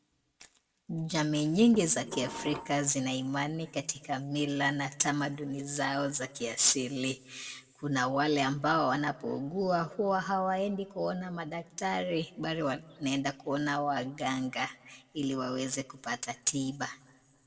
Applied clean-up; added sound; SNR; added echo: none; Dishes, pots, and pans; 12 dB; reverberation time 0.3 s.